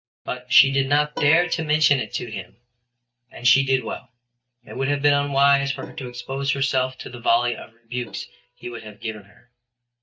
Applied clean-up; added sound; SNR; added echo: neural mask model DeepFilterNet 3.